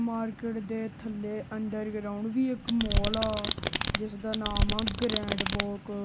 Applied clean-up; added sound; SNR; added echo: none; Domestic sounds, home sounds; -4 dB; none.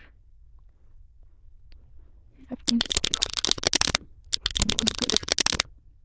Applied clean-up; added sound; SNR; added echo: neural diffusion model UNIVERSE++.